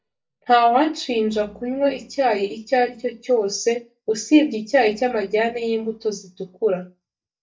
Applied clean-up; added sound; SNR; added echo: neural mask model DeepFilterNet 3.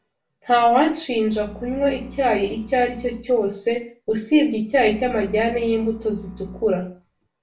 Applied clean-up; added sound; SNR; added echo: none; Bowed string instrument; 19 dB; reverberation time 0.3 s.